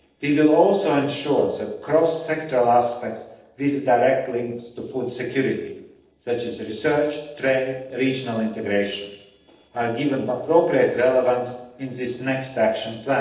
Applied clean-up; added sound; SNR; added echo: neural separator model SepFormer DNS4.